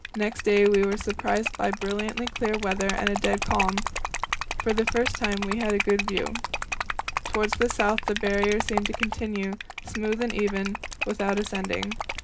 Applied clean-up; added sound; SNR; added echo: none; Liquid; 4 dB; reverberation time 0.3 s.